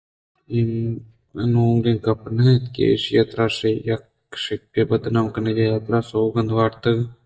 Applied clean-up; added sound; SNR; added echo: neural mask model DeepFilterNet 3.